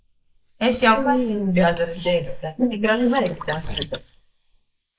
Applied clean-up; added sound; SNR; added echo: neural mask model Resemble Enhance denoiser.